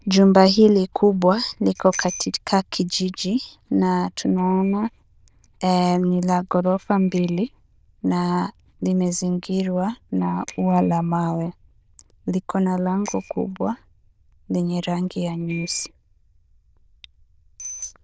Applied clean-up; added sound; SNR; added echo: neural diffusion model UNIVERSE++.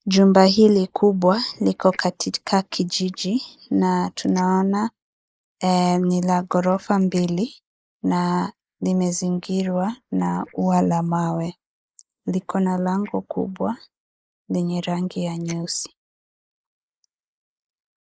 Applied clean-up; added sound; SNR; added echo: neural mask model Resemble Enhance denoiser.